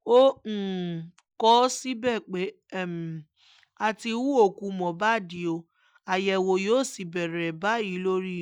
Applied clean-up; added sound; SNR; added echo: none; none; none; none.